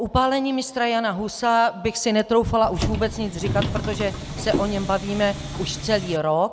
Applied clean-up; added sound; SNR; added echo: none; Subway, metro, underground; 6 dB; none.